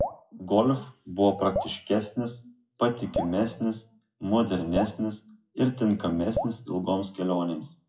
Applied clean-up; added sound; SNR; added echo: classical method WPE with log-MMSE.